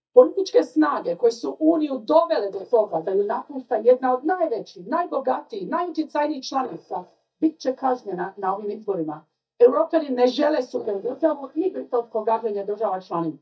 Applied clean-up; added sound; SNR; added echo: neural mask model DeepFilterNet 3.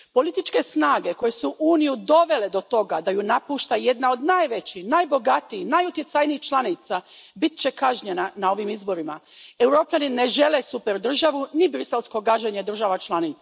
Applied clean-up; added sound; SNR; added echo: none; none; none; none.